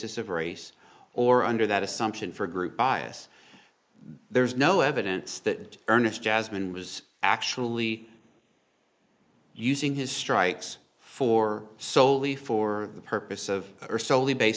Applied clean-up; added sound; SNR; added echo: neural mask model Resemble Enhance denoiser.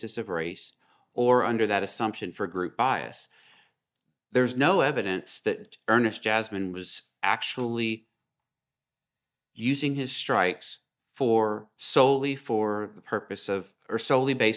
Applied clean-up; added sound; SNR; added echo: neural mask model DeepFilterNet 3.